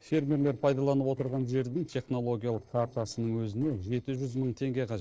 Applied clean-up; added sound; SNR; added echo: neural separator model SepFormer DNS4.